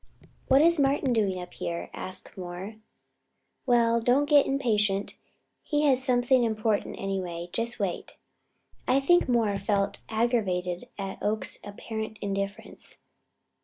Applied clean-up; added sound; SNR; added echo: none; Raindrop / Drip; 14 dB; none.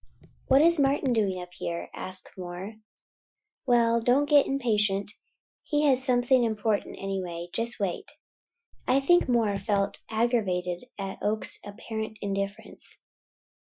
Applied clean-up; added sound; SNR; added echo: classical method Wiener filter.